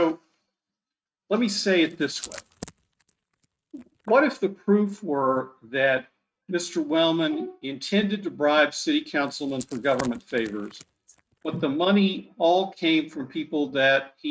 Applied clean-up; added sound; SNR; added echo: neural mask model RNNoise.